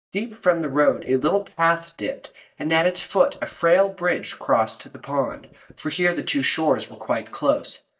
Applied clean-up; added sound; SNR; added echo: neural mask model DeepFilterNet 3.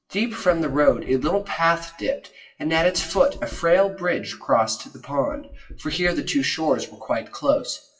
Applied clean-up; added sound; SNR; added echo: classical method WPE with log-MMSE.